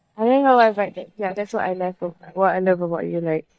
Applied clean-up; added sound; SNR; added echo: neural mask model DeepFilterNet 3.